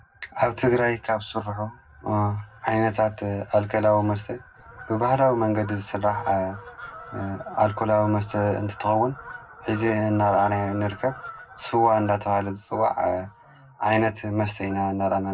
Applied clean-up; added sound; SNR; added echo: none; Fowl; 19 dB; reverberation time 0.3 s.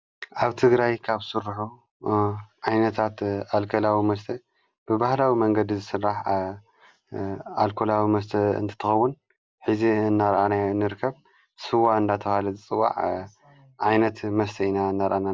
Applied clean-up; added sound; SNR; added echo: none; none; none; none.